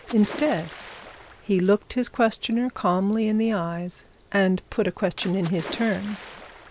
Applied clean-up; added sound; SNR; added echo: none; Splash, splatter; 18 dB; none.